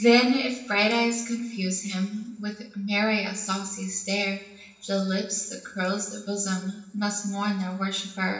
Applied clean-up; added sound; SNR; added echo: none; none; none; reverberation time 0.8 s.